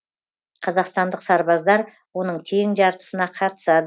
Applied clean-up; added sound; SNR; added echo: none; none; none; none.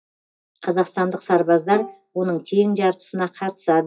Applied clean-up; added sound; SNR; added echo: classical method WPE with log-MMSE.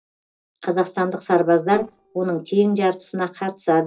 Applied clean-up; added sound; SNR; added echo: neural separator model SepFormer DNS4.